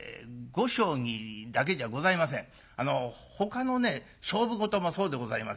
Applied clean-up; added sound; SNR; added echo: none; none; none; none.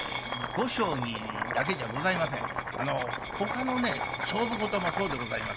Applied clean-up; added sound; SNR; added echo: none; Boiling + Coin (dropping); 2 dB; none.